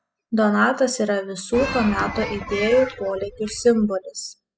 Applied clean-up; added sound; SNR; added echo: classical method spectral subtraction.